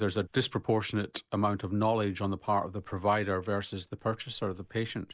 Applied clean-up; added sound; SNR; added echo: none; none; none; none.